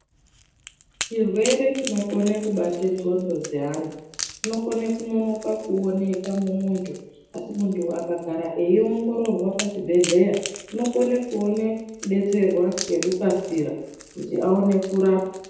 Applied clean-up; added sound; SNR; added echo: none; Crack / Crackle; 15 dB; reverberation time 0.8 s.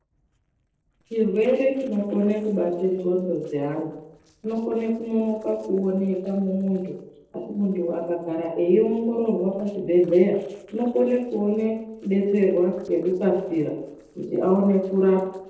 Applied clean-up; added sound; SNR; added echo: neural separator model SepFormer DNS4.